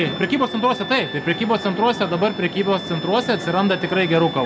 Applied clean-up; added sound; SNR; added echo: none; Wind instrument, woodwind instrument; 15 dB; reverberation time 1.0 s.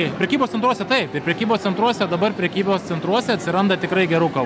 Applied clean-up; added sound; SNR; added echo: none; none; none; none.